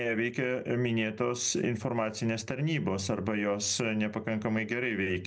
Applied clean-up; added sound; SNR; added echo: none; none; none; none.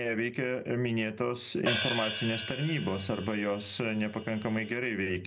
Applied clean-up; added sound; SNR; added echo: none; Hi-hat; 3 dB; none.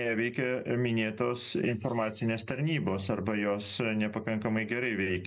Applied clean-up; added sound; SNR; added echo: neural mask model Resemble Enhance denoiser.